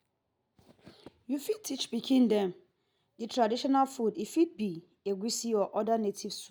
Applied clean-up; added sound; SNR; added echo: none; none; none; none.